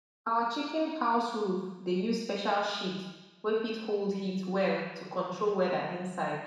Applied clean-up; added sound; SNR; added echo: none; none; none; reverberation time 1.1 s.